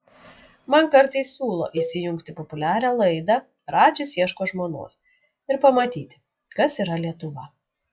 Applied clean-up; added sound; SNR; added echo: classical method log-MMSE.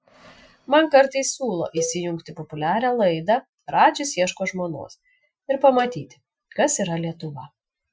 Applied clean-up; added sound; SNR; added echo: classical method Wiener filter.